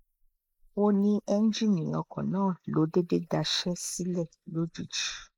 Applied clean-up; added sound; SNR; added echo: neural mask model Resemble Enhance denoiser.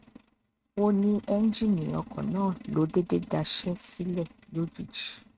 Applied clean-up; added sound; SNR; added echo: neural mask model RNNoise.